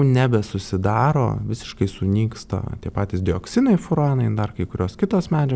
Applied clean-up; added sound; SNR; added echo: none; none; none; none.